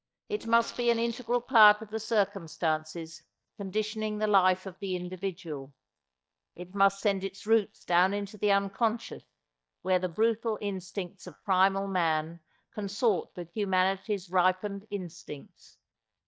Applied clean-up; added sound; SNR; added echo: neural mask model DeepFilterNet 3.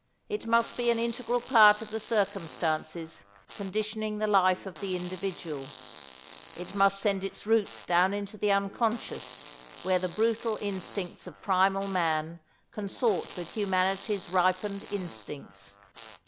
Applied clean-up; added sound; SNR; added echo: none; Fart; 16 dB; none.